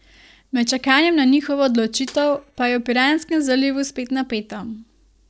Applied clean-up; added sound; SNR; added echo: neural separator model SepFormer DNS4.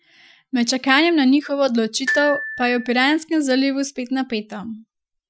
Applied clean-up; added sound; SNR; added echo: classical method Wiener filter.